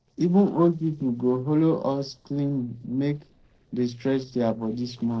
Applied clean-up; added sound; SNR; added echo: neural separator model SepFormer DNS4.